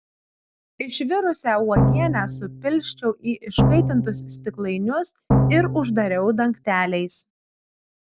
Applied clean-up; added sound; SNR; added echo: none; Drum; -2 dB; none.